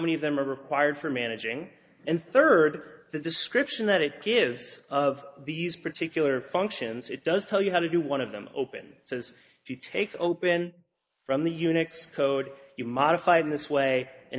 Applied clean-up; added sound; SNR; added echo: neural mask model Resemble Enhance denoiser.